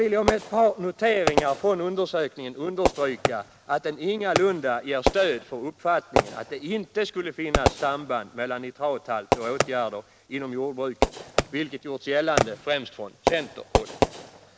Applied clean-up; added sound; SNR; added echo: none; Fireworks; 2 dB; none.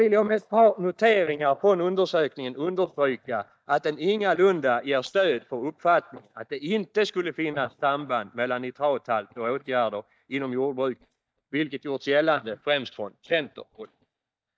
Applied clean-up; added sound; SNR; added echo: neural mask model DeepFilterNet 3.